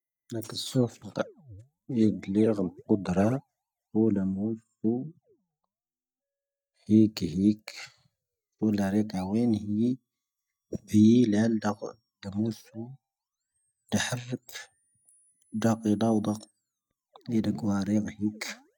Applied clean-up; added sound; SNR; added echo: neural mask model DeepFilterNet 3.